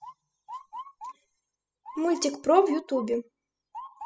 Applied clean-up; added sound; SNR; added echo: classical method spectral subtraction.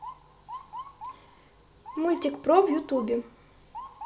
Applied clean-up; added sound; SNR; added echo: none; Motor vehicle (road) / Siren; 15 dB; none.